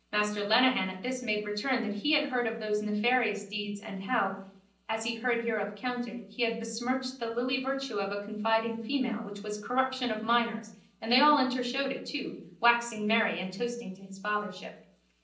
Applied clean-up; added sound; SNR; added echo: none; none; none; reverberation time 0.6 s.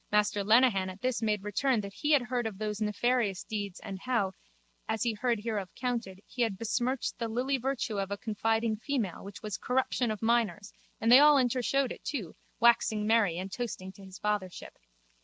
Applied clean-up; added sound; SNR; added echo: none; none; none; none.